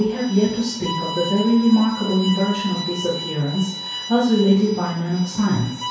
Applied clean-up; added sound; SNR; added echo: none; Bowed string instrument; 11 dB; reverberation time 0.6 s.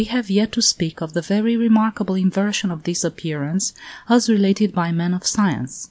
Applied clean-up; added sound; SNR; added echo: none; none; none; none.